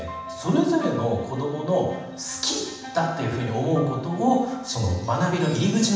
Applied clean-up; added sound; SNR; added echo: none; none; none; reverberation time 1.1 s.